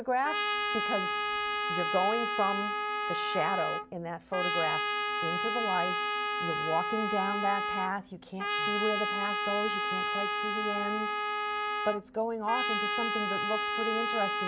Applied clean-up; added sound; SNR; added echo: none; Trumpet; -2 dB; none.